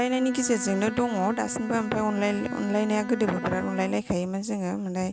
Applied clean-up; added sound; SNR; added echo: none; Bowed string instrument; 11 dB; none.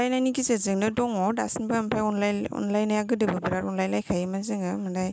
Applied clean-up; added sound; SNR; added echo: none; none; none; none.